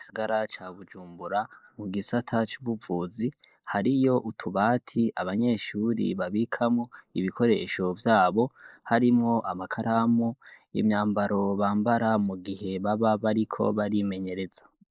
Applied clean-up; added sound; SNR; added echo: neural mask model Resemble Enhance denoiser.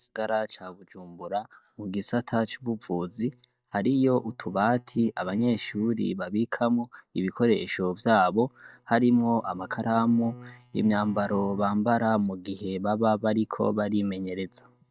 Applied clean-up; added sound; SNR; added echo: neural mask model DeepFilterNet 3.